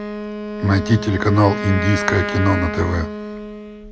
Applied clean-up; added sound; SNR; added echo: none; Wind instrument, woodwind instrument; 6 dB; none.